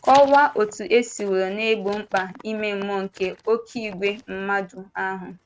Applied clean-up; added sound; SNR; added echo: neural mask model RNNoise.